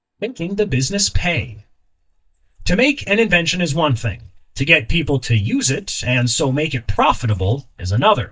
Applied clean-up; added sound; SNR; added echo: neural mask model DeepFilterNet 3.